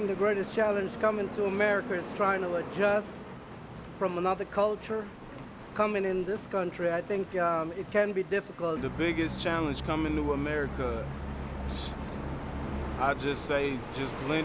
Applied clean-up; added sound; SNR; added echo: none; none; none; none.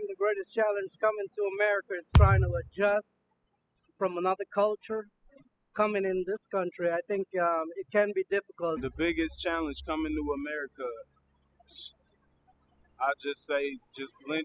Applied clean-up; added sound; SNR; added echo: classical method spectral subtraction.